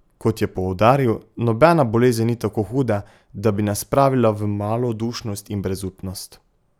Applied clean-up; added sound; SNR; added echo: none; none; none; none.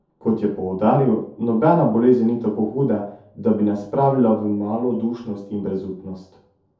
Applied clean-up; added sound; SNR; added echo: none; none; none; reverberation time 0.5 s.